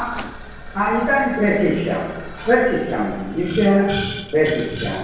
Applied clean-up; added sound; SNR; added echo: none; Boiling; 12 dB; reverberation time 1.0 s.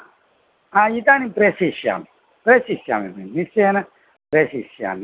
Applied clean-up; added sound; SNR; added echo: none; none; none; none.